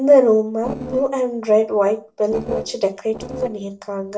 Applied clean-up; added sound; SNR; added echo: neural separator model SepFormer DNS4.